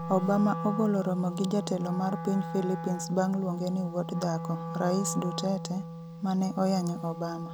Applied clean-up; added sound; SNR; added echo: none; Wind instrument, woodwind instrument; 7 dB; none.